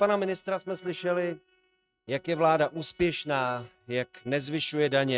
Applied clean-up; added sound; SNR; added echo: neural mask model RNNoise.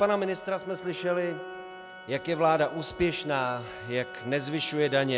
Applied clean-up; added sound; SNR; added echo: none; Organ; 13 dB; none.